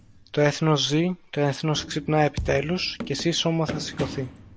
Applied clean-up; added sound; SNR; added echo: none; Thump, thud + Run; 13 dB; none.